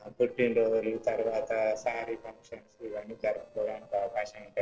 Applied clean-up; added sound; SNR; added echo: neural separator model SepFormer DNS4.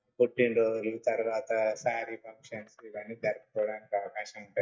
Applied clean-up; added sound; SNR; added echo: neural mask model DeepFilterNet 3.